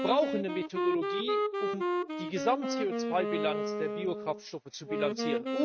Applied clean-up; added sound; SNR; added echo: neural mask model RNNoise.